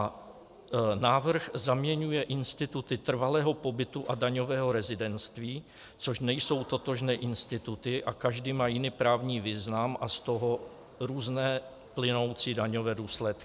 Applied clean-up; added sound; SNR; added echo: none; none; none; none.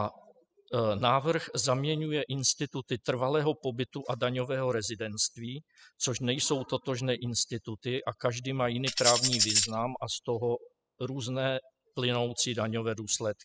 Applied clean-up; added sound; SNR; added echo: classical method spectral subtraction.